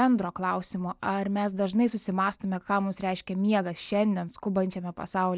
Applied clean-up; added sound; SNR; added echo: none; none; none; none.